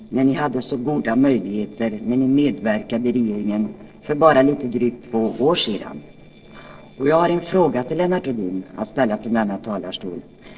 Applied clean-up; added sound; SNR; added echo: neural separator model SepFormer DNS4.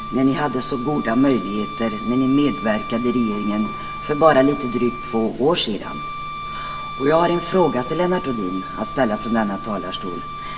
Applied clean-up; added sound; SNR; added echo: none; Wind instrument, woodwind instrument; 11 dB; reverberation time 1.5 s.